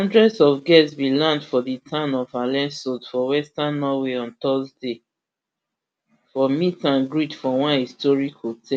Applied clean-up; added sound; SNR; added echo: none; none; none; none.